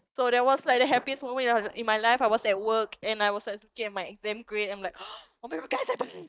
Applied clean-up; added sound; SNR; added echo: neural mask model DeepFilterNet 3.